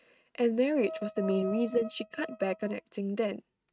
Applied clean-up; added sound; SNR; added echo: neural mask model RNNoise.